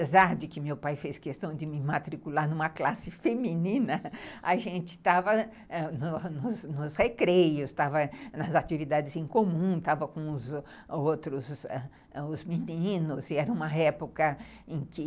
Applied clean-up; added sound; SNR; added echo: none; none; none; none.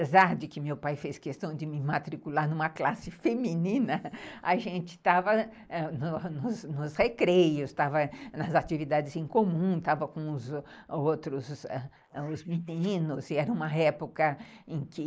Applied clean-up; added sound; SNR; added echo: neural mask model Resemble Enhance denoiser.